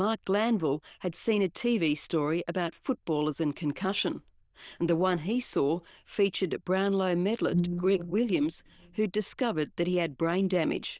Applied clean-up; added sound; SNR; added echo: neural diffusion model UNIVERSE++.